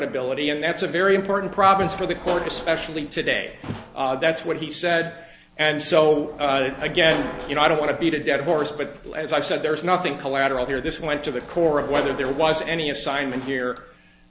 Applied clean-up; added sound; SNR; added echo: none; Sliding door / Slam; 16 dB; none.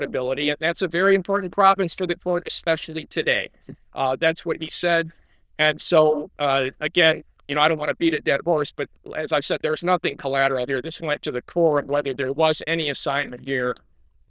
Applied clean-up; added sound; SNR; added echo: neural diffusion model UNIVERSE++.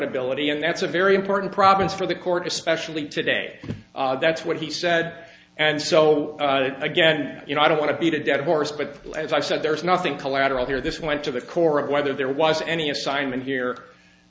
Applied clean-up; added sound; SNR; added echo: none; none; none; none.